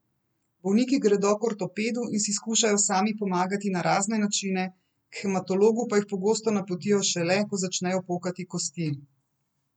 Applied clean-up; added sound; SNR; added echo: none; none; none; none.